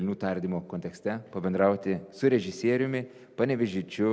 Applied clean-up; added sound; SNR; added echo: none; none; none; none.